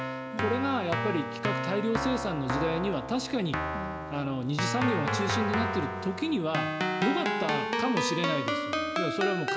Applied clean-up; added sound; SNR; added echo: none; Keyboard (musical); 0 dB; none.